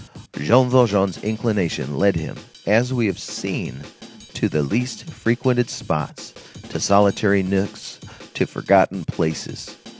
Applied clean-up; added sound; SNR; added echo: none; Drum kit; 19 dB; none.